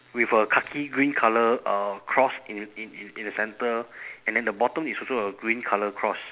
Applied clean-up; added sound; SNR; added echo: none; none; none; none.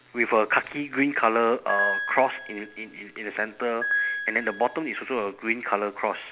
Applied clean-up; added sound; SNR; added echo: none; Piano; 5 dB; none.